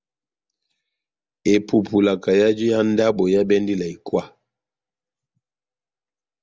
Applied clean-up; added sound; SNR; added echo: none; none; none; none.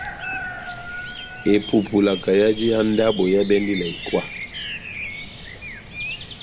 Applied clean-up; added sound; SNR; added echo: none; Bird vocalization, bird call, bird song; 9 dB; none.